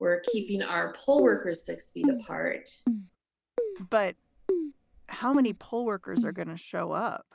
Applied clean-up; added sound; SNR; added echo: none; Keyboard (musical); 2 dB; none.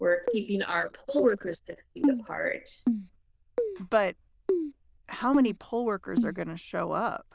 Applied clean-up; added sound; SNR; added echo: neural diffusion model UNIVERSE++.